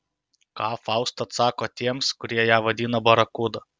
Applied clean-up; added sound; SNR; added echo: none; none; none; none.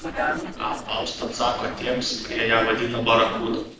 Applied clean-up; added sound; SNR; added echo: neural separator model SepFormer DNS4.